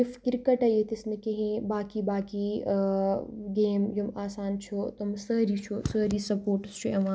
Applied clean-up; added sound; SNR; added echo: none; none; none; none.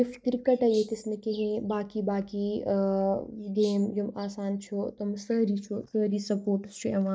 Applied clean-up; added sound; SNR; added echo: neural mask model DeepFilterNet 3.